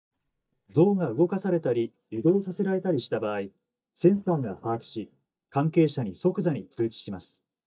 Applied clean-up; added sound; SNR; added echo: neural mask model DeepFilterNet 3.